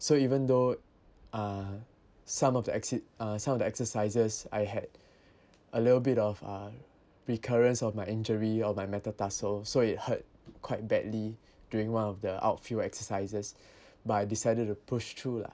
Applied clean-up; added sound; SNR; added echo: none; none; none; none.